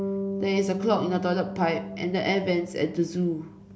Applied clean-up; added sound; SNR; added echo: none; Bass guitar; 7 dB; none.